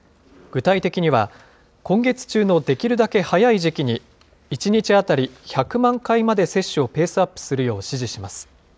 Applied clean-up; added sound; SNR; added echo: none; none; none; none.